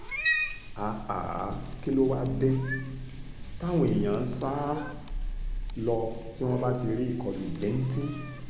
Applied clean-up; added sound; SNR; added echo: none; Cat; 5 dB; none.